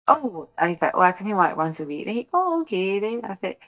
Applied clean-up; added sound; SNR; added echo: neural mask model DeepFilterNet 3.